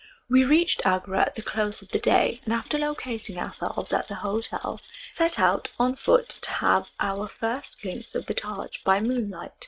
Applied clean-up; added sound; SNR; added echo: neural mask model RNNoise.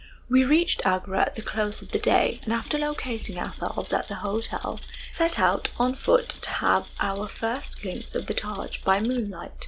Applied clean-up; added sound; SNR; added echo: none; Rattle + Engine / Car; 11 dB; none.